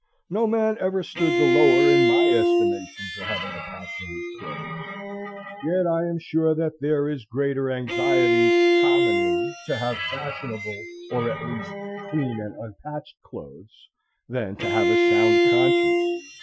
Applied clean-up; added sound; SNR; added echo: classical method Wiener filter.